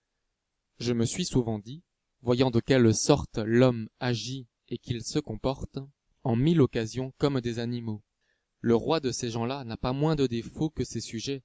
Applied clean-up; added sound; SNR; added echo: none; none; none; none.